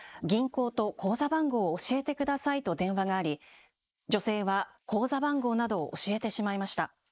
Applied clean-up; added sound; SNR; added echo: neural mask model Resemble Enhance denoiser.